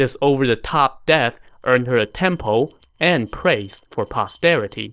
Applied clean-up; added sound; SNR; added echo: neural separator model SepFormer DNS4.